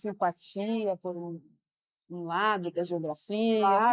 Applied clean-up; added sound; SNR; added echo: neural mask model Resemble Enhance denoiser.